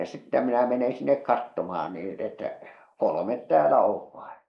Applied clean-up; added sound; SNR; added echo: neural mask model Resemble Enhance denoiser.